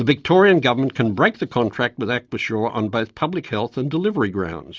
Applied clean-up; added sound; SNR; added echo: none; none; none; none.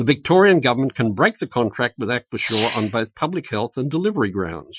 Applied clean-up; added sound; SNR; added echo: classical method Wiener filter.